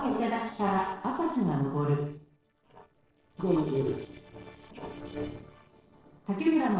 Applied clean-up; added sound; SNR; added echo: neural separator model SepFormer DNS4.